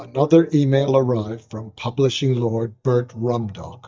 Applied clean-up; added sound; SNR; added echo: neural mask model DeepFilterNet 3.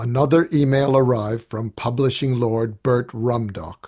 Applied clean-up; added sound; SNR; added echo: none; none; none; none.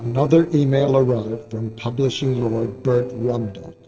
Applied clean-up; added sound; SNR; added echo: neural separator model SepFormer DNS4.